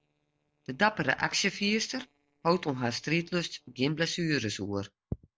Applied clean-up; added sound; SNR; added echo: neural separator model SepFormer DNS4.